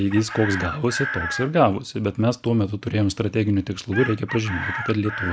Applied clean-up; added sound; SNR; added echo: none; Chicken, rooster; 10 dB; none.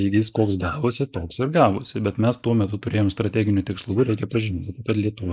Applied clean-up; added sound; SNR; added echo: neural mask model Resemble Enhance denoiser.